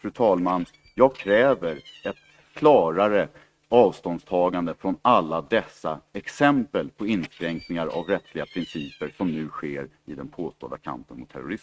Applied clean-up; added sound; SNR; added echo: neural mask model RNNoise.